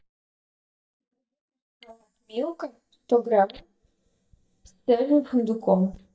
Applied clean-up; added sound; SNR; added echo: neural mask model DeepFilterNet 3.